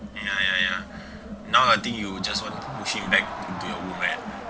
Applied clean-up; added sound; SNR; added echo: none; Crowd; 9 dB; none.